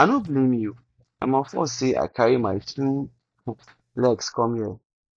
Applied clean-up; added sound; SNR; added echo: neural mask model DeepFilterNet 3.